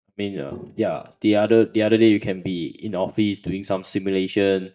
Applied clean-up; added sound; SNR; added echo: neural mask model DeepFilterNet 3.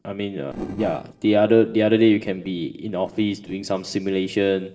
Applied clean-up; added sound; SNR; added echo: neural separator model SepFormer DNS4.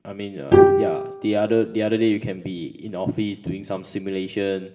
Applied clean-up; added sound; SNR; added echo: none; Bowed string instrument; -3 dB; reverberation time 1.9 s.